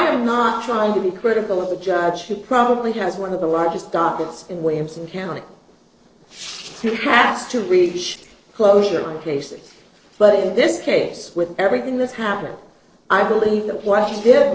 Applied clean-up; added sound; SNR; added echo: neural separator model SepFormer DNS4.